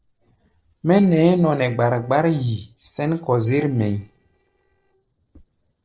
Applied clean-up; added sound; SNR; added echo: neural separator model SepFormer DNS4.